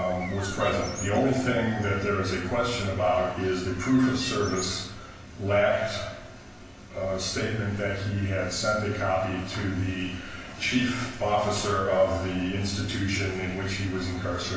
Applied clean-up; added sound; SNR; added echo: none; Bird; 13 dB; reverberation time 0.3 s.